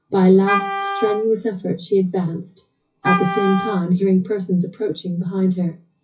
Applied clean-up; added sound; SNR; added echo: classical method WPE with log-MMSE.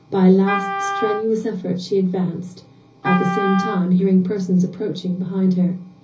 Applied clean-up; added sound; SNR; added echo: none; Wind instrument, woodwind instrument; 7 dB; reverberation time 0.5 s.